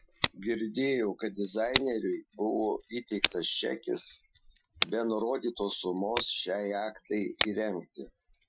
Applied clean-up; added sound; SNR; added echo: classical method Wiener filter.